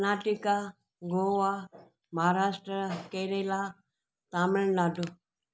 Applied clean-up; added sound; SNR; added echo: none; none; none; none.